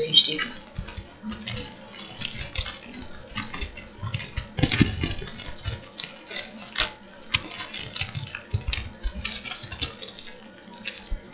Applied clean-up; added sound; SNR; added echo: classical method WPE with log-MMSE.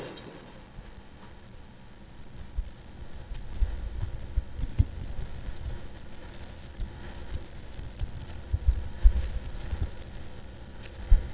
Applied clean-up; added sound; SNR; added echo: neural mask model DeepFilterNet 3.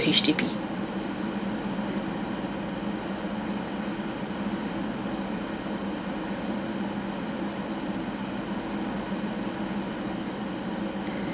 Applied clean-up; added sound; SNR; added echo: none; none; none; none.